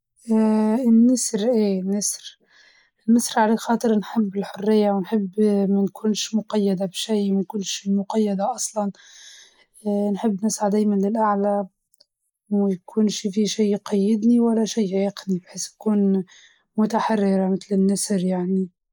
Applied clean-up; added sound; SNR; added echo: neural mask model Resemble Enhance denoiser.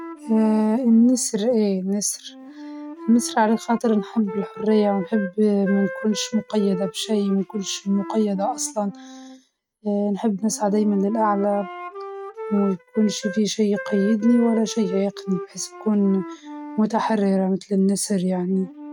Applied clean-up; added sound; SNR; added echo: neural mask model RNNoise.